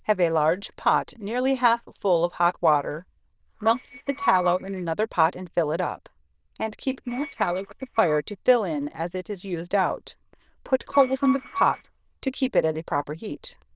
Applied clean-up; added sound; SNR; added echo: neural diffusion model UNIVERSE++.